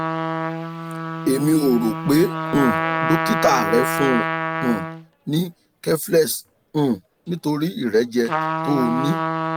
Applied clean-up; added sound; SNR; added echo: none; Trumpet; 4 dB; none.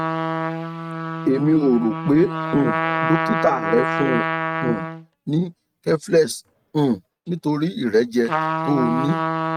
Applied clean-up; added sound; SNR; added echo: neural mask model RNNoise.